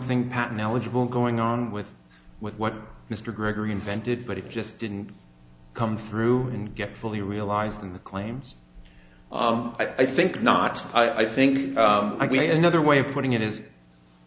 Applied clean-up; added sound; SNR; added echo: none; none; none; none.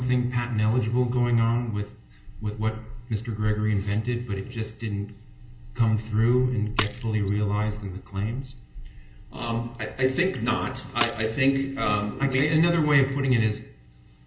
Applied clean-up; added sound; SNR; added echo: none; Shatter; 14 dB; reverberation time 0.2 s.